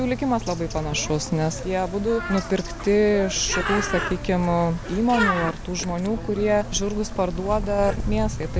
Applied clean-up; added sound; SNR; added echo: none; Bird; 7 dB; none.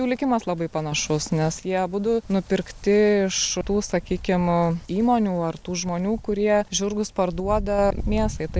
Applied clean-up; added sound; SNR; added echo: none; none; none; none.